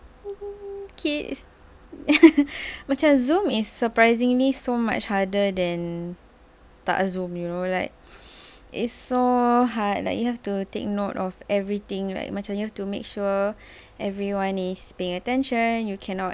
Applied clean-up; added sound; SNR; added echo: none; none; none; none.